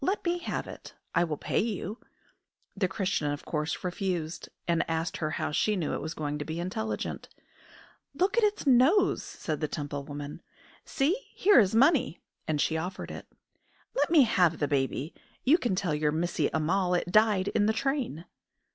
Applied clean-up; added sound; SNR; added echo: none; none; none; none.